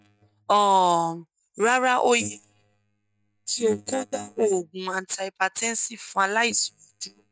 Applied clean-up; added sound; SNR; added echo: neural mask model DeepFilterNet 3.